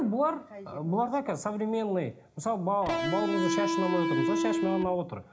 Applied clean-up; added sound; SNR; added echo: none; Electric guitar; -1 dB; reverberation time 0.4 s.